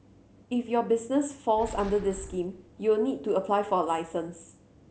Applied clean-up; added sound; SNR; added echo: none; Boom; 18 dB; none.